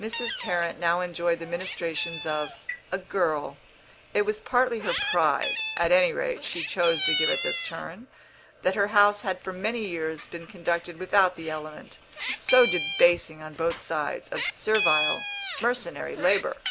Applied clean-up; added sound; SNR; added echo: none; Meow; 7 dB; none.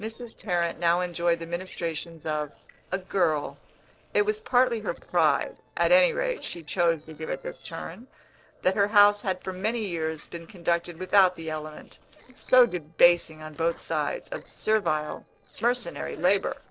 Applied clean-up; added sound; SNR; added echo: neural separator model SepFormer DNS4.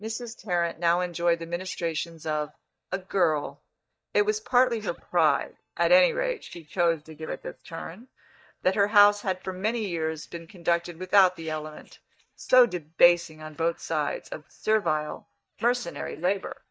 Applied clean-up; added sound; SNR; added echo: neural mask model DeepFilterNet 3.